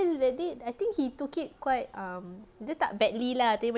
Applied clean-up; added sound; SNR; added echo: none; none; none; none.